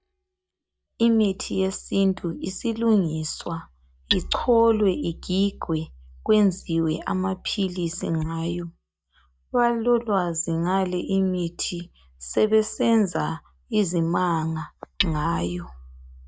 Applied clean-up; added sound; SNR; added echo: neural mask model DeepFilterNet 3.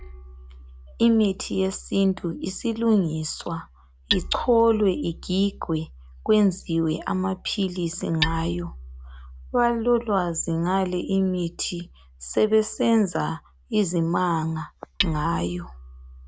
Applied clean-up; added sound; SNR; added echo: none; Hammer; 13 dB; none.